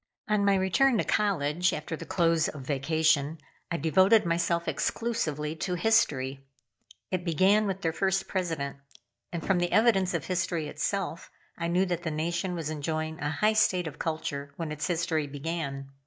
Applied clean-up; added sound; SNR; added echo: neural mask model DeepFilterNet 3.